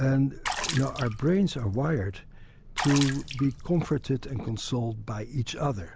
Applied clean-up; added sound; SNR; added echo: none; Water / Splash, splatter; 9 dB; none.